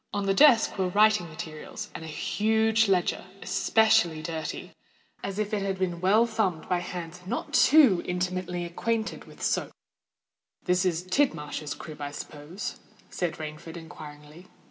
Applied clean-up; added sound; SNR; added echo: none; none; none; none.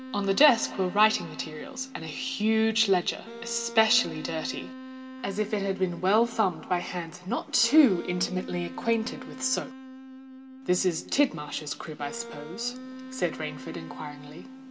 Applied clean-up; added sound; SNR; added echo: none; Wind instrument, woodwind instrument; 14 dB; none.